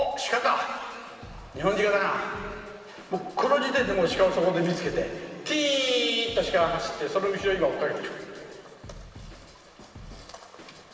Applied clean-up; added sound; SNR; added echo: none; Drum kit; 20 dB; reverberation time 2.9 s.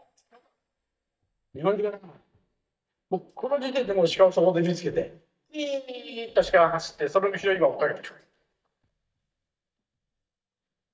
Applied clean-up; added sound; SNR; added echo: neural mask model DeepFilterNet 3.